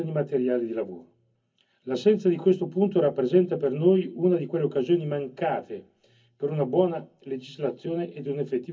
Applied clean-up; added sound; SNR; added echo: none; none; none; reverberation time 0.3 s.